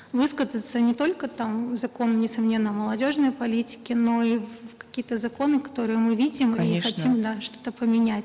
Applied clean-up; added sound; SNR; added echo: none; none; none; none.